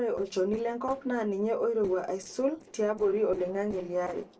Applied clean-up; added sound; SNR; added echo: neural separator model SepFormer DNS4.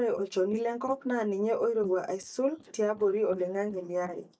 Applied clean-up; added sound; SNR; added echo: neural mask model DeepFilterNet 3.